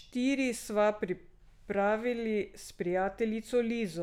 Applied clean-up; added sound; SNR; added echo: none; none; none; none.